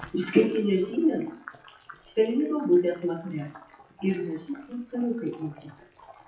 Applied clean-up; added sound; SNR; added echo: classical method WPE with log-MMSE.